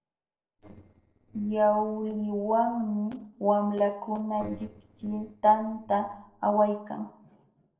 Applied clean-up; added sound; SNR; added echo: neural separator model SepFormer DNS4.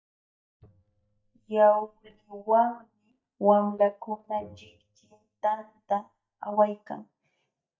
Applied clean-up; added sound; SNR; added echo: neural mask model DeepFilterNet 3.